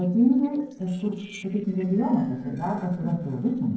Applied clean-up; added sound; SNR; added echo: neural separator model SepFormer DNS4.